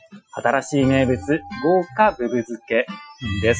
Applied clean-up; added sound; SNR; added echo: classical method Wiener filter.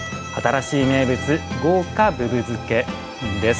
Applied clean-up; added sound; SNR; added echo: none; Bowed string instrument; 14 dB; none.